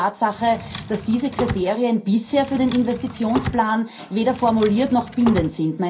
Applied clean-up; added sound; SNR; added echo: none; Drawer open or close; 12 dB; reverberation time 0.3 s.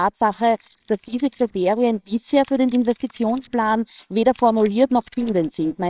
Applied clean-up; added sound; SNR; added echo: neural separator model SepFormer WHAMR!.